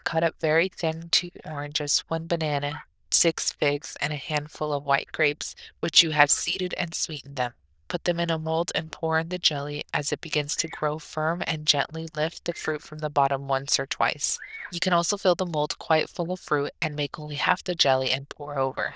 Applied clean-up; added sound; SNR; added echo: neural diffusion model UNIVERSE++.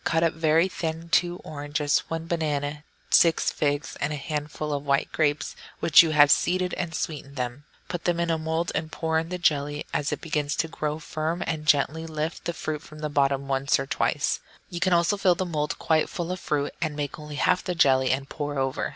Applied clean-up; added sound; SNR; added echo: none; none; none; none.